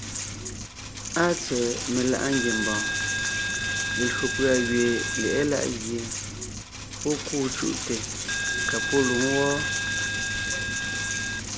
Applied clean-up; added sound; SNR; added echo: none; Coin (dropping); 1 dB; none.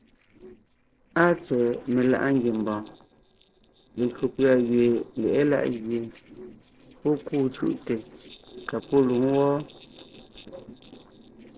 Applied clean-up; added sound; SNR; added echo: neural separator model SepFormer DNS4.